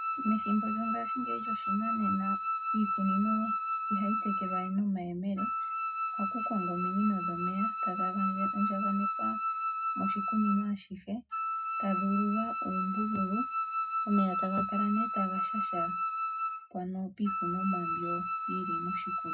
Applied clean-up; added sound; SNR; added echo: none; Wind instrument, woodwind instrument; 0 dB; reverberation time 0.2 s.